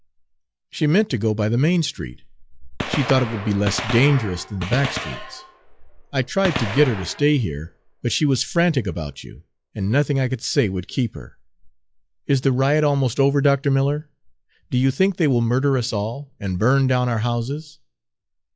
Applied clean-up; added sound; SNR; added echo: classical method log-MMSE.